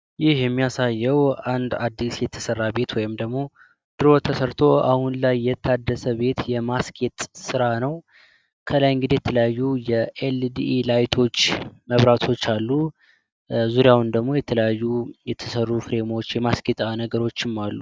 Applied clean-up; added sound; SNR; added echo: none; none; none; none.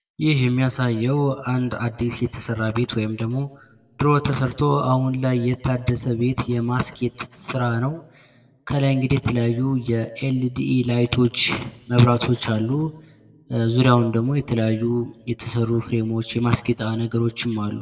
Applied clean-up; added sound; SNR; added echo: none; none; none; reverberation time 0.8 s.